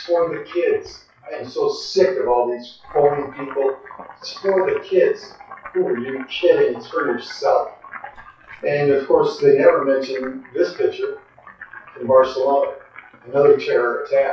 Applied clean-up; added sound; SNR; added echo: classical method WPE with log-MMSE.